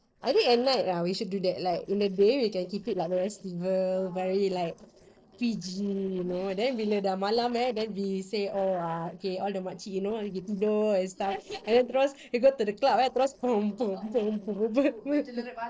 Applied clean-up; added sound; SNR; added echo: neural separator model SepFormer DNS4.